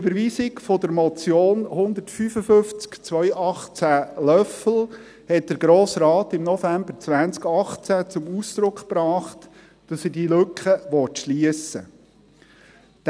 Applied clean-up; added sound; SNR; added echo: none; none; none; none.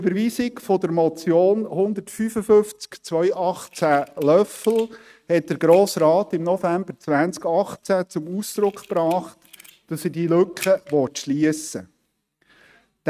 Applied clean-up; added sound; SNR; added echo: neural mask model RNNoise.